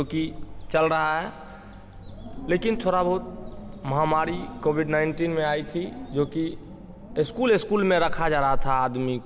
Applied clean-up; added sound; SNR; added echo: none; Wind; 8 dB; none.